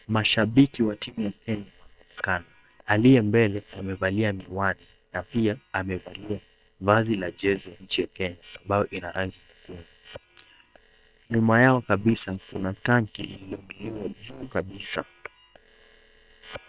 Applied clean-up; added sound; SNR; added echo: neural separator model SepFormer WHAM!.